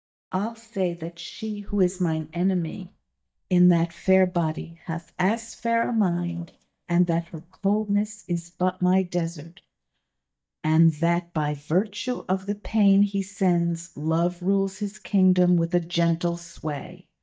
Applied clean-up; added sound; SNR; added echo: neural mask model DeepFilterNet 3.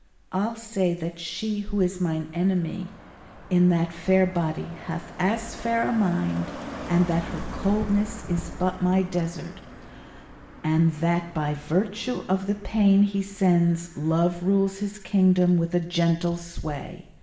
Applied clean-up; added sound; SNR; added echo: none; Car passing by; 17 dB; reverberation time 1.1 s.